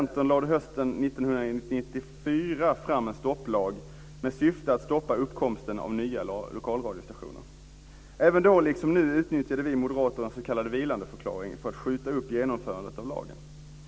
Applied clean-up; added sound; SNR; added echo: none; none; none; none.